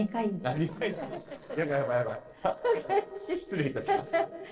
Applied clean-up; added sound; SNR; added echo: neural separator model SepFormer DNS4.